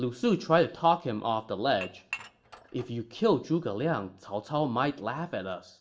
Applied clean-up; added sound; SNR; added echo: none; Dishes, pots, and pans / Chink, clink; 16 dB; reverberation time 0.6 s.